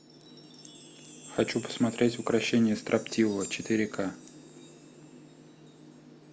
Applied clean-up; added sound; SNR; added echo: none; Chime; 19 dB; none.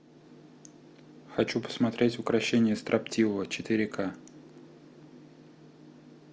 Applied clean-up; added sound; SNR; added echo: none; none; none; none.